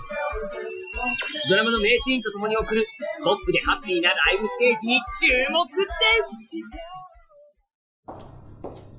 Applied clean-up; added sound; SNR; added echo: classical method Wiener filter.